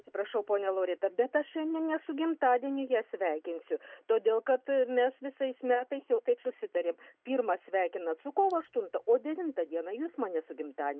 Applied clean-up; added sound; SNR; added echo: none; none; none; none.